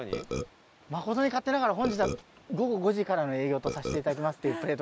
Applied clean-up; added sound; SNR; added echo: none; Burping, eructation; 4 dB; none.